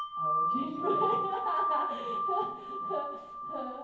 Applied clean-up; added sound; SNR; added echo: none; Wind chime; -3 dB; reverberation time 0.9 s.